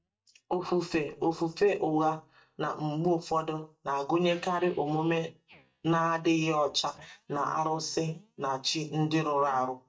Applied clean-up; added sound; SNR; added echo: neural mask model DeepFilterNet 3.